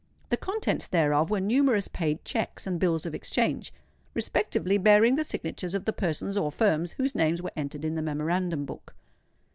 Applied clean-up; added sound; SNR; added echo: none; none; none; none.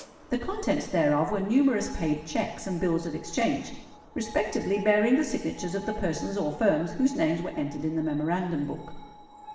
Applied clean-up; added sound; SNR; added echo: none; Screech; 20 dB; reverberation time 1.0 s.